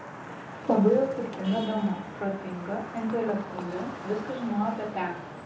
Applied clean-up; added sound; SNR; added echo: none; Traffic noise, roadway noise / Vehicle horn, car horn, honking; 11 dB; reverberation time 1.0 s.